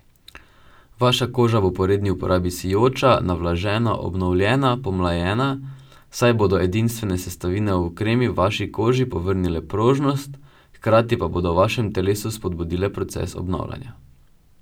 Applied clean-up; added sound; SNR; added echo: none; none; none; none.